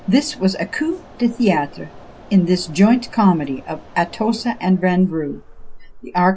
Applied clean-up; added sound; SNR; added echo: none; Mechanisms; 19 dB; reverberation time 0.3 s.